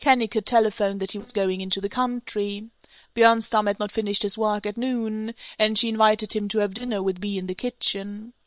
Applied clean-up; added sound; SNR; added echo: neural separator model SepFormer WHAM!.